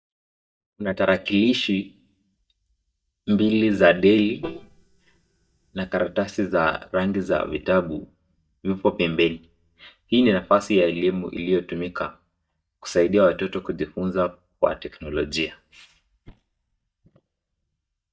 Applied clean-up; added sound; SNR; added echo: neural mask model DeepFilterNet 3.